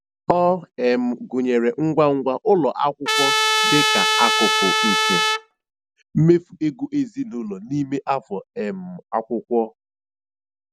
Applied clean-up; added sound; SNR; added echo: none; Trumpet; -3 dB; none.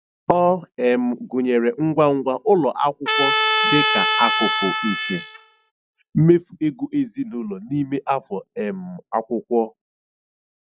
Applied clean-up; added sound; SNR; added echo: classical method log-MMSE.